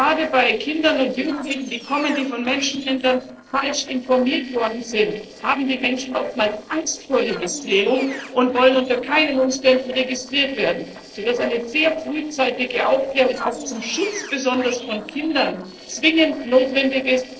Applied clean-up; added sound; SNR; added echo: neural separator model SepFormer DNS4.